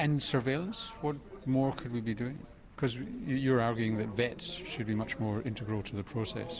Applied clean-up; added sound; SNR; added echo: none; none; none; none.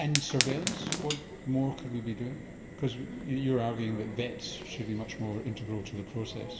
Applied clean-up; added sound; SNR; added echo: none; Fire; 6 dB; reverberation time 2.3 s.